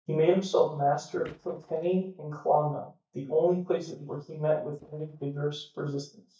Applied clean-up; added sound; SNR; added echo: neural mask model DeepFilterNet 3.